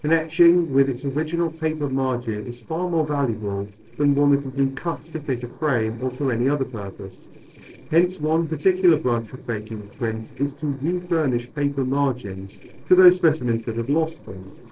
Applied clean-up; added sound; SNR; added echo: neural separator model SepFormer DNS4.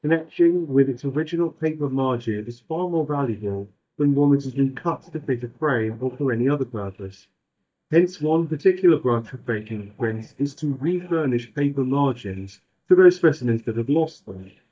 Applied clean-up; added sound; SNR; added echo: neural mask model DeepFilterNet 3.